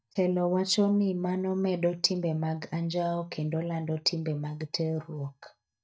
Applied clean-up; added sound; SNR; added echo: neural mask model DeepFilterNet 3.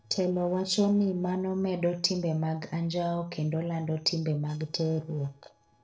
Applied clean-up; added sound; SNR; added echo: neural separator model SepFormer DNS4.